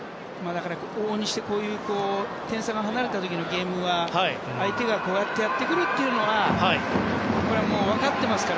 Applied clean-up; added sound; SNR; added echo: none; none; none; none.